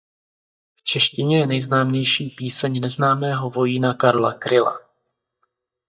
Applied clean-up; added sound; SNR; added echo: neural mask model DeepFilterNet 3.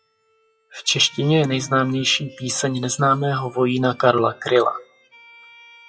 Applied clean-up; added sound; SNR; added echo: classical method WPE with log-MMSE.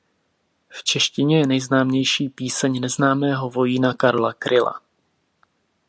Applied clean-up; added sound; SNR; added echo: none; none; none; none.